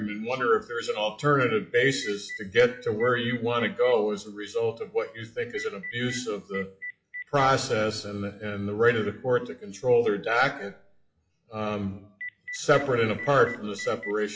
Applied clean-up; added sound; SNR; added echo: classical method WPE with log-MMSE.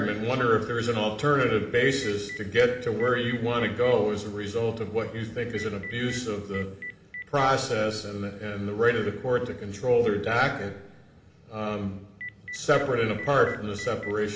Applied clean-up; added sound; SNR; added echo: none; Telephone; 14 dB; reverberation time 1.7 s.